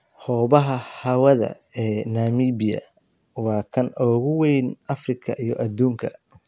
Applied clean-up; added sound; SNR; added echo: none; none; none; none.